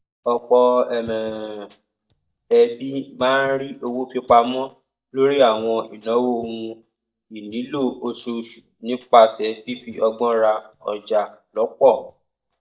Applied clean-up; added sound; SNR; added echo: neural mask model DeepFilterNet 3.